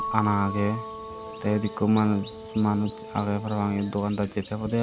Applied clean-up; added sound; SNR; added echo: none; Brass instrument + Keyboard (musical) / Bell; 12 dB; none.